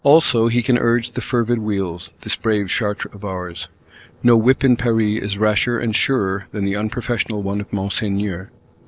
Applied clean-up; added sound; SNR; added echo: neural separator model SepFormer DNS4.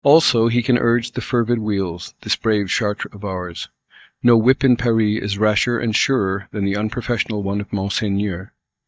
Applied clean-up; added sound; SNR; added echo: neural mask model DeepFilterNet 3.